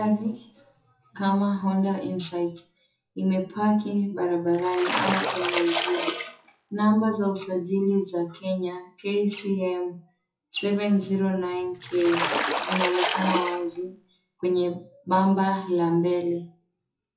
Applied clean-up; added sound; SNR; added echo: classical method WPE with log-MMSE.